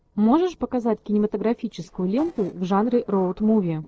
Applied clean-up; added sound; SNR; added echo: neural separator model SepFormer DNS4.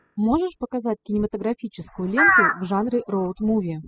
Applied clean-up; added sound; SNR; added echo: classical method spectral subtraction.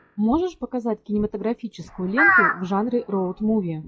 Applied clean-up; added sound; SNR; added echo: classical method log-MMSE.